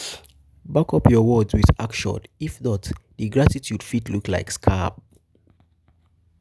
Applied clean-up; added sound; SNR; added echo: none; none; none; none.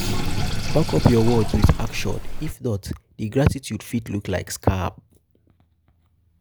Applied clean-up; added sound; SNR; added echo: none; Sink (filling or washing); 3 dB; none.